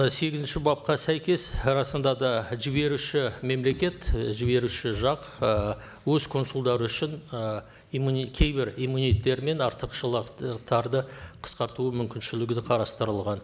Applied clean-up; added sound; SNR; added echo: none; none; none; none.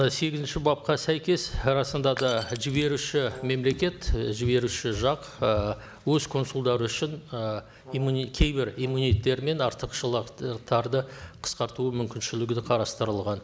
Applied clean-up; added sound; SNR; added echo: none; Brass instrument + Shatter / Crushing; 18 dB; none.